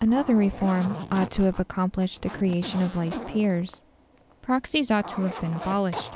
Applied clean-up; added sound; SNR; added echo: none; Zipper (clothing); 13 dB; none.